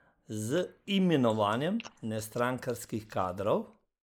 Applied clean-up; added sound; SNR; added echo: neural mask model Resemble Enhance denoiser.